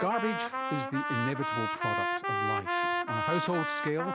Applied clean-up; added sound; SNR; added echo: none; Trumpet; -2 dB; none.